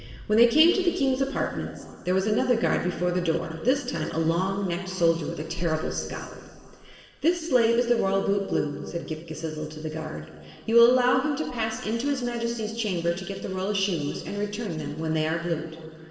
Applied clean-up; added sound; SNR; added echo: none; none; none; reverberation time 2.2 s.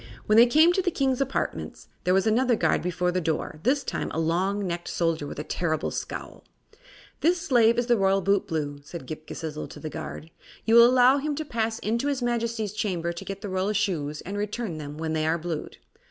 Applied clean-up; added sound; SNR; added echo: none; none; none; none.